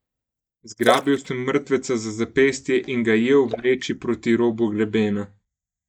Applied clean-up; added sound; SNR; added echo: neural mask model DeepFilterNet 3.